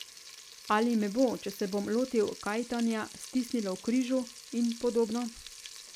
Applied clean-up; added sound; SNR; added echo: none; Frying (food); 16 dB; none.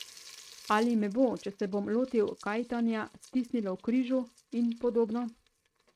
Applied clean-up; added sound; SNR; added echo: neural mask model RNNoise.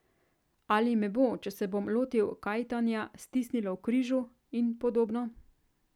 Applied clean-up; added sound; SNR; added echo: none; none; none; none.